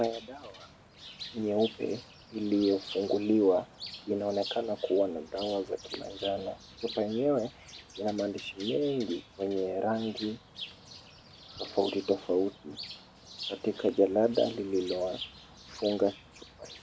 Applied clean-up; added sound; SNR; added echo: none; Bird; 15 dB; none.